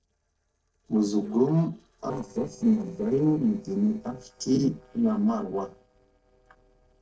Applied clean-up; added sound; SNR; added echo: neural separator model SepFormer DNS4.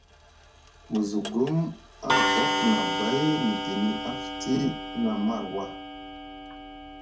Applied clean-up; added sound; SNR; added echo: none; Clock; 2 dB; reverberation time 0.3 s.